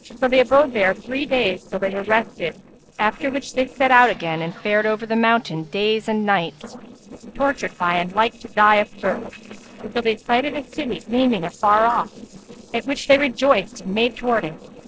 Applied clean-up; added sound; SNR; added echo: neural separator model SepFormer DNS4.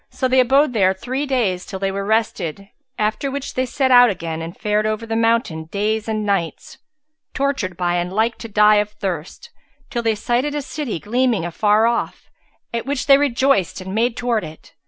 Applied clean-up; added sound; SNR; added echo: none; none; none; none.